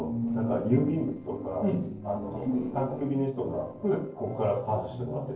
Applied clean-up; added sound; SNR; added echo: neural separator model SepFormer DNS4.